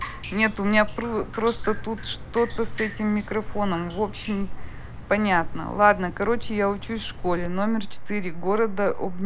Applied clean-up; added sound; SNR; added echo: none; Drip; 5 dB; none.